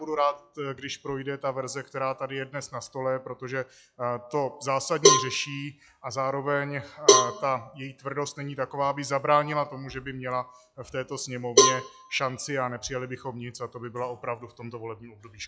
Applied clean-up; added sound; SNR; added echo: classical method log-MMSE.